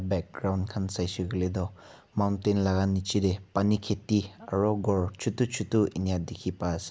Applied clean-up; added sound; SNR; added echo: none; none; none; none.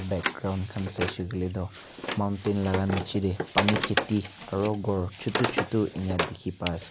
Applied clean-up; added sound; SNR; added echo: none; Wood; 4 dB; none.